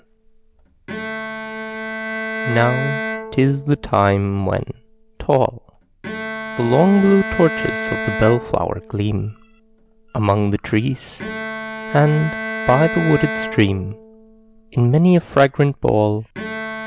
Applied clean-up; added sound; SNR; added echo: none; Bowed string instrument; 10 dB; none.